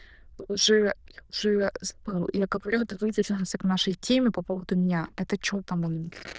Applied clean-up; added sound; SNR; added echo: neural diffusion model UNIVERSE++.